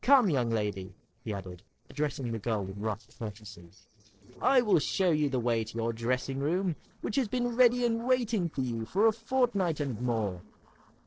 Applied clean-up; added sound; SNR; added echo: neural separator model SepFormer DNS4.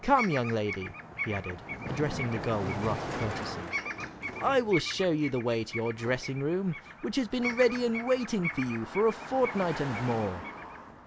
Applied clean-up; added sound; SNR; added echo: none; Bird vocalization, bird call, bird song + Car passing by; 8 dB; none.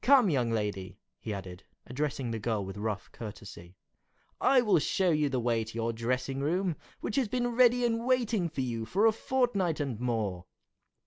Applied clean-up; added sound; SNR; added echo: none; none; none; none.